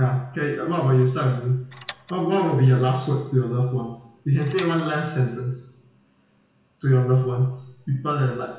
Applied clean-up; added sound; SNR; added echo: none; Tools; 19 dB; reverberation time 0.7 s.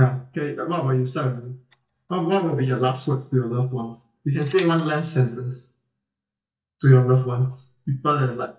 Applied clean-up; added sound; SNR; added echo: neural mask model DeepFilterNet 3.